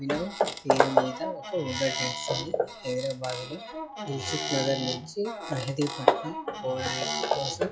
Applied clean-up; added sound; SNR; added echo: classical method log-MMSE.